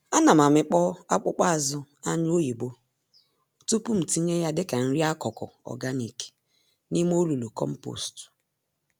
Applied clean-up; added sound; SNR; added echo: none; none; none; none.